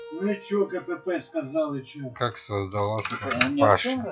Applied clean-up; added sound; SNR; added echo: classical method log-MMSE.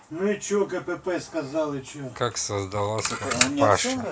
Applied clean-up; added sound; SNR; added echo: none; none; none; none.